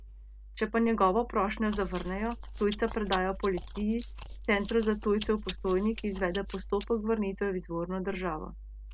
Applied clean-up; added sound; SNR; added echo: none; Chewing, mastication; 11 dB; none.